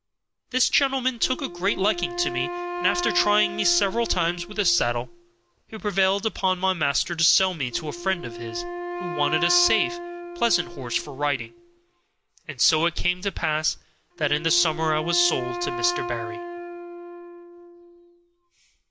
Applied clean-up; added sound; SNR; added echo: none; Wind instrument, woodwind instrument; 9 dB; none.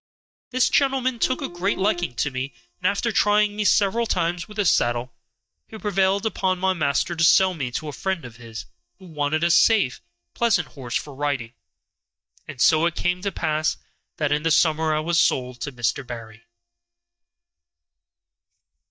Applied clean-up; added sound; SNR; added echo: neural mask model DeepFilterNet 3.